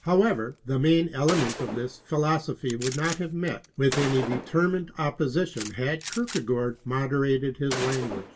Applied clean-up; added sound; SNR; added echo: none; Gunshot, gunfire; 12 dB; reverberation time 0.1 s.